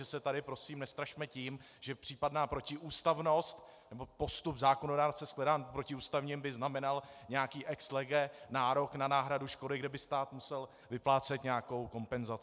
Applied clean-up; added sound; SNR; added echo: none; none; none; none.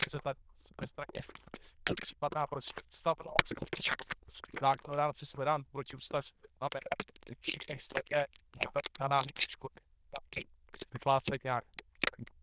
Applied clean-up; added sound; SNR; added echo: neural diffusion model UNIVERSE++.